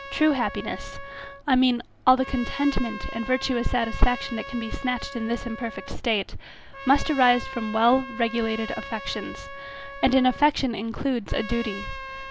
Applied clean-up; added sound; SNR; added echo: none; Trumpet; 14 dB; none.